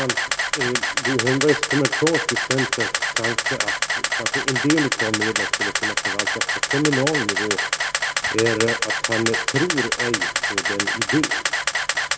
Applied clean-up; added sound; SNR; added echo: none; Camera; -2 dB; none.